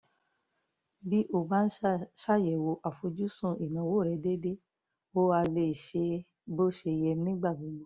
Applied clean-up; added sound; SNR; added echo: none; none; none; none.